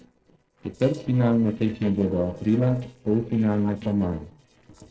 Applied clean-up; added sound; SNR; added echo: neural separator model SepFormer DNS4.